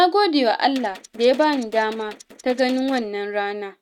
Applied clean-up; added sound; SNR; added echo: neural mask model RNNoise.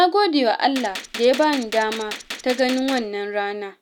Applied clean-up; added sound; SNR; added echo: none; Gunshot, gunfire; 13 dB; none.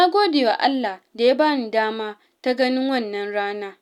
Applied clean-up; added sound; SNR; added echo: none; none; none; none.